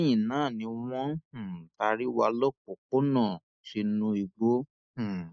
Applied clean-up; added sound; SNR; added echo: neural mask model Resemble Enhance denoiser.